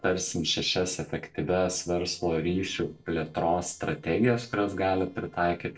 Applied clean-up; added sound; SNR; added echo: neural separator model SepFormer DNS4.